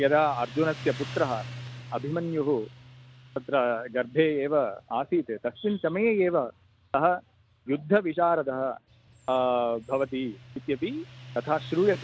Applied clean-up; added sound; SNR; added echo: none; Motorcycle; 17 dB; none.